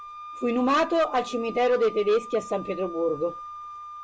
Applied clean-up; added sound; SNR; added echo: none; Wind instrument, woodwind instrument; 14 dB; none.